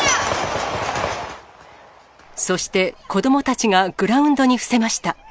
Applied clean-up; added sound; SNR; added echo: none; none; none; none.